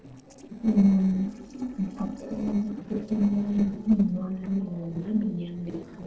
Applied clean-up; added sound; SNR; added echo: neural separator model SepFormer DNS4.